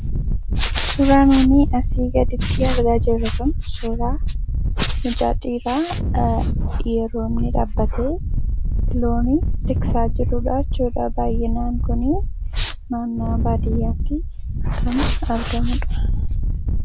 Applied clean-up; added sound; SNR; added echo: none; Wind; -2 dB; none.